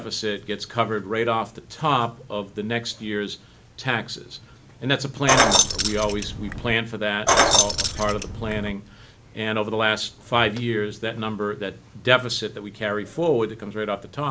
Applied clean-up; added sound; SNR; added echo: none; Keys jangling; -5 dB; none.